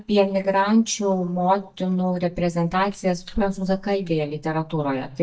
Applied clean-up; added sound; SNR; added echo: neural mask model DeepFilterNet 3.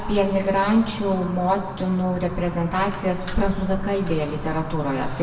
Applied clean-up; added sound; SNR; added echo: none; Fire; 13 dB; reverberation time 1.6 s.